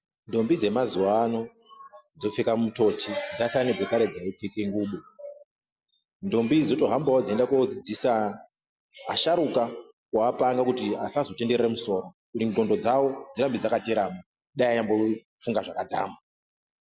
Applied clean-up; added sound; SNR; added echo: none; none; none; none.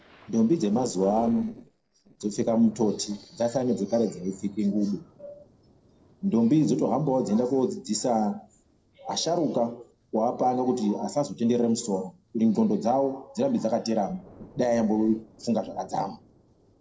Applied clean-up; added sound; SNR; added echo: neural separator model SepFormer DNS4.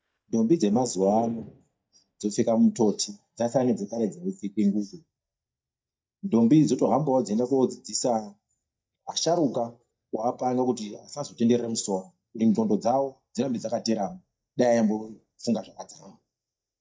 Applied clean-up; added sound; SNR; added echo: neural mask model DeepFilterNet 3.